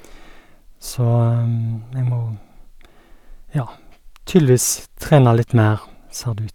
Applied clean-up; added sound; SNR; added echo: none; none; none; none.